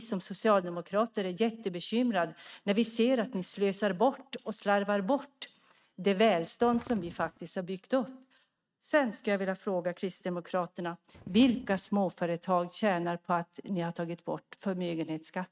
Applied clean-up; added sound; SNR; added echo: neural mask model RNNoise.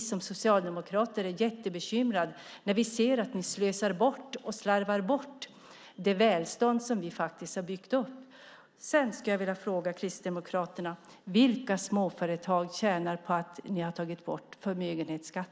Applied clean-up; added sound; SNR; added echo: none; none; none; none.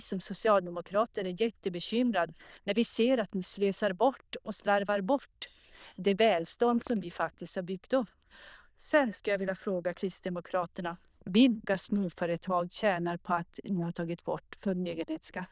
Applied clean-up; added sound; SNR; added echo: neural diffusion model UNIVERSE++.